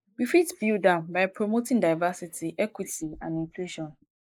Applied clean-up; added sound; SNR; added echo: neural mask model Resemble Enhance denoiser.